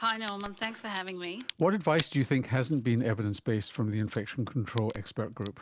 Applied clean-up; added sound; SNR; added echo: none; Crack; 11 dB; none.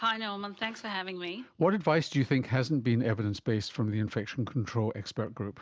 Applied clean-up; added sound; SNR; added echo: none; none; none; none.